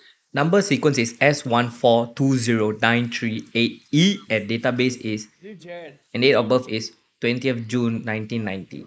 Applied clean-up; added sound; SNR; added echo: neural mask model Resemble Enhance denoiser.